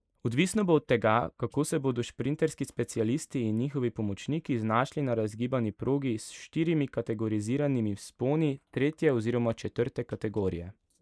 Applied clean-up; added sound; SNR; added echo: neural mask model Resemble Enhance denoiser.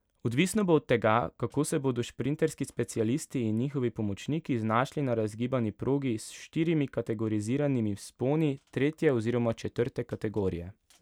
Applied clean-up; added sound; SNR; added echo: none; none; none; none.